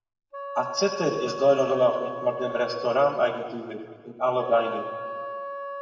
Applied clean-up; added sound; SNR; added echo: none; Wind instrument, woodwind instrument; 10 dB; reverberation time 2.0 s.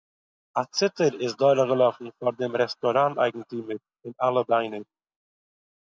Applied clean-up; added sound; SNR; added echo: none; none; none; none.